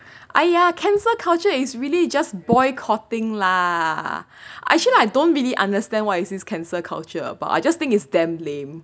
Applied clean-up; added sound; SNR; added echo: none; none; none; none.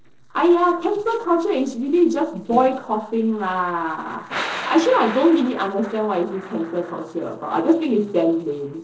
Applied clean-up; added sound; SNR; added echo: neural separator model SepFormer DNS4.